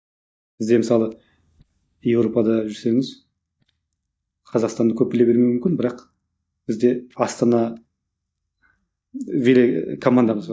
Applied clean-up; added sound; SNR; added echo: neural mask model DeepFilterNet 3.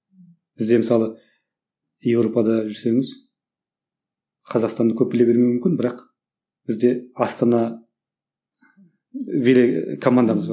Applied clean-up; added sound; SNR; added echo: none; none; none; none.